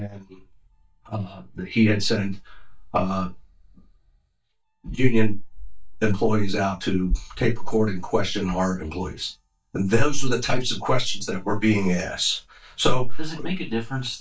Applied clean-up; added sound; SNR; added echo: neural mask model DeepFilterNet 3.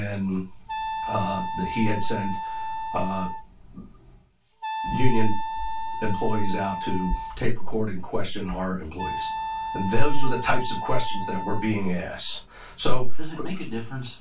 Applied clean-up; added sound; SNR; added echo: none; Wind instrument, woodwind instrument; 11 dB; reverberation time 0.2 s.